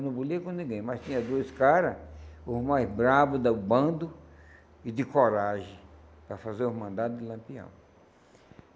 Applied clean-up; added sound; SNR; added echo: none; none; none; none.